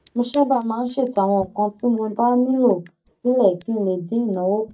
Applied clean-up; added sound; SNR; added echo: neural mask model DeepFilterNet 3.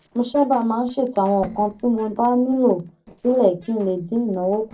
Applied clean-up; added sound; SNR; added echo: neural separator model SepFormer DNS4.